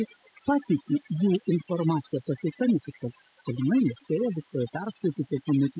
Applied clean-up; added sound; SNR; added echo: classical method spectral subtraction.